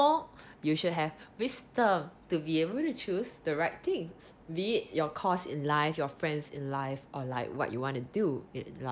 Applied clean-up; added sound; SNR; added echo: none; none; none; none.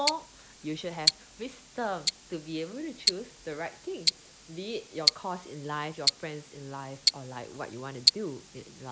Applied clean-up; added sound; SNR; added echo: none; Tick-tock; -4 dB; none.